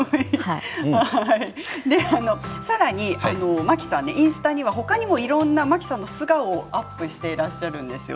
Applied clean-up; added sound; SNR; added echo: none; none; none; none.